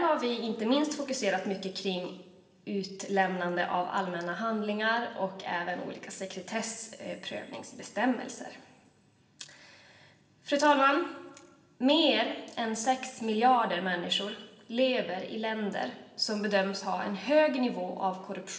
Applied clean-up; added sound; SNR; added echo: none; none; none; reverberation time 1.1 s.